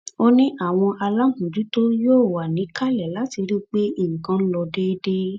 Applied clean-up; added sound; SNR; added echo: none; none; none; none.